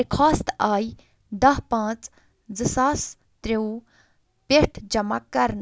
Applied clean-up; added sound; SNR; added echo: none; none; none; none.